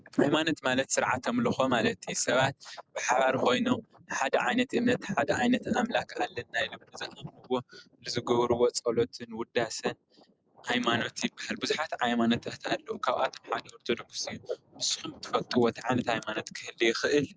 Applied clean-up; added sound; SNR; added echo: none; none; none; none.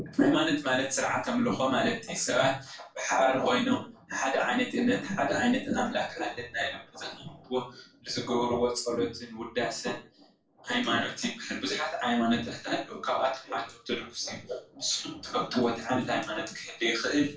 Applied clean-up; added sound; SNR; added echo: none; none; none; reverberation time 0.3 s.